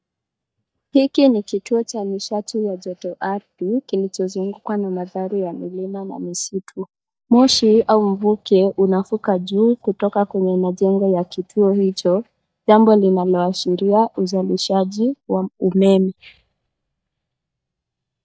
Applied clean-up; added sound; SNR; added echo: neural mask model DeepFilterNet 3.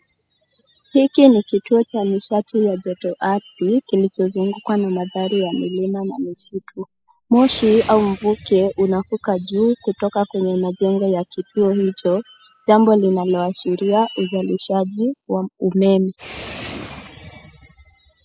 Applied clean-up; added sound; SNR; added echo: classical method spectral subtraction.